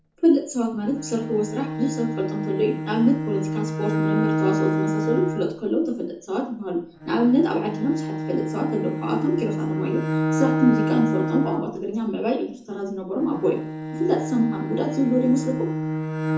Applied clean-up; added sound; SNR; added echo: none; Bowed string instrument; 3 dB; reverberation time 0.5 s.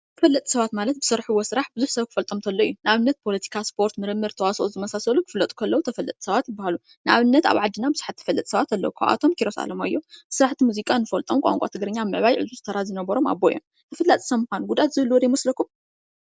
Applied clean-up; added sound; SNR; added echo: none; none; none; none.